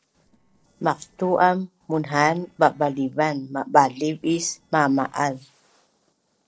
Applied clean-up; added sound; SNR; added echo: neural separator model SepFormer DNS4.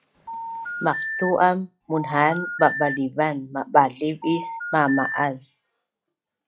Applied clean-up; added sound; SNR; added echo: classical method log-MMSE.